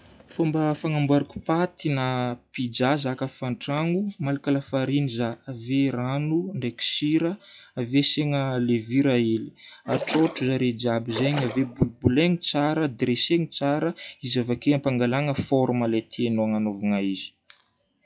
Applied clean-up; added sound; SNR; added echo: classical method log-MMSE.